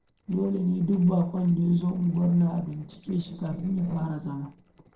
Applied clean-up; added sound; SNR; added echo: neural separator model SepFormer DNS4.